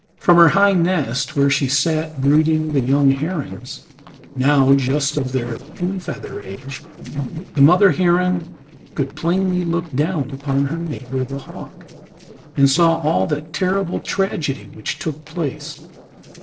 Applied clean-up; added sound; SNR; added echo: neural separator model SepFormer DNS4.